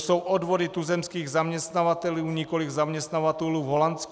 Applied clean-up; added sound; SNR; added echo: none; none; none; none.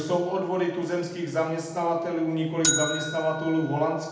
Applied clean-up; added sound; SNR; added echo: none; Bell; 7 dB; reverberation time 0.8 s.